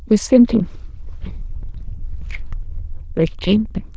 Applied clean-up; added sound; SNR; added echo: neural diffusion model UNIVERSE++.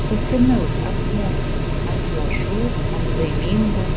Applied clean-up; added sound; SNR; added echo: none; Mechanical fan; -4 dB; none.